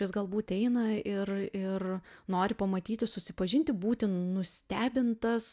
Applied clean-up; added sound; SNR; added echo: none; none; none; none.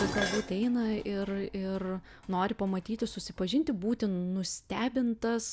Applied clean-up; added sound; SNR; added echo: none; Dishes, pots, and pans; 11 dB; none.